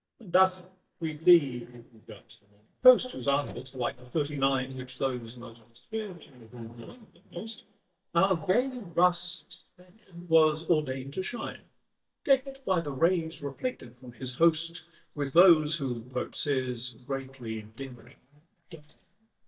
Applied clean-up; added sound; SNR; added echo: neural mask model DeepFilterNet 3.